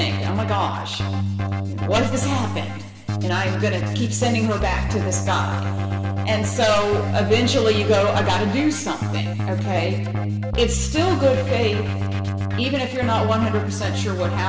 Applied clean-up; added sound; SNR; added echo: none; Keyboard (musical); 1 dB; reverberation time 2.3 s.